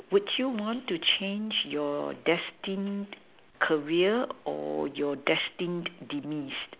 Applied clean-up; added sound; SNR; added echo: none; none; none; none.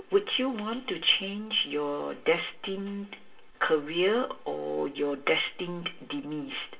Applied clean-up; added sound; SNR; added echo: none; none; none; reverberation time 0.2 s.